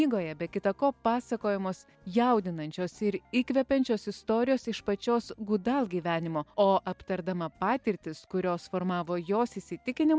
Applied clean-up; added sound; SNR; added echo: none; none; none; none.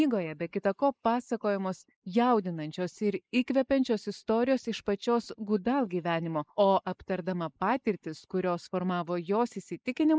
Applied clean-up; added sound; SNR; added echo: neural mask model Resemble Enhance denoiser.